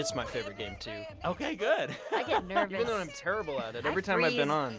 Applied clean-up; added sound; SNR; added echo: none; none; none; none.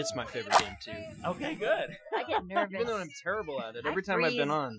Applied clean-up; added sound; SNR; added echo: classical method Wiener filter.